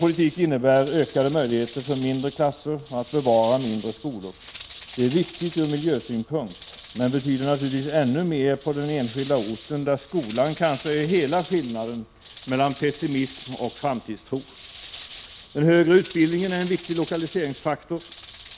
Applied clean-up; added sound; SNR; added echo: none; Rattle / Rattle (instrument); 20 dB; none.